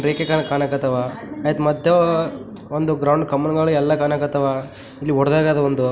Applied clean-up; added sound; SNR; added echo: none; none; none; none.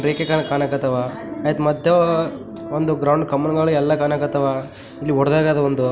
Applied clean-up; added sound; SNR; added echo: none; Organ; 17 dB; none.